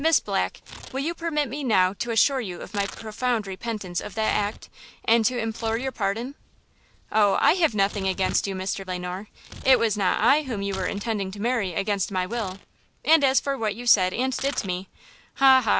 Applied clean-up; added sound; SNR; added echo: none; Tearing; 18 dB; none.